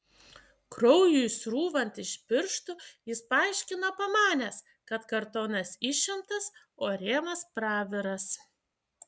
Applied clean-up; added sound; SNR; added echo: none; none; none; none.